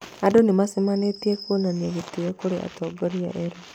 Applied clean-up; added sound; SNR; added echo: none; Chirp, tweet; 19 dB; none.